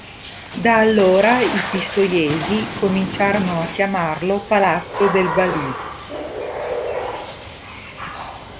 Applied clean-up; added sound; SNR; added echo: none; Water / Splash, splatter; 7 dB; none.